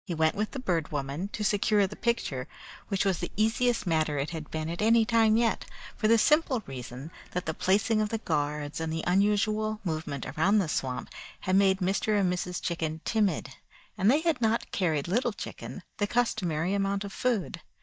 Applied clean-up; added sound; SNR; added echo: neural mask model DeepFilterNet 3.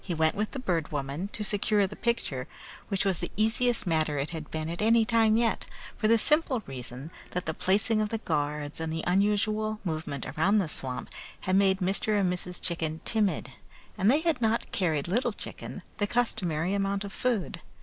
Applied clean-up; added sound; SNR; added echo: none; Meow / Purr; 16 dB; none.